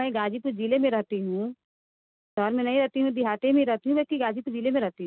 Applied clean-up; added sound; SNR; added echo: none; none; none; none.